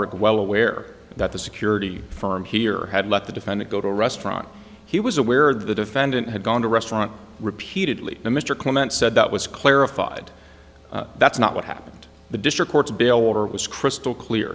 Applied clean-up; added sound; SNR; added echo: none; none; none; none.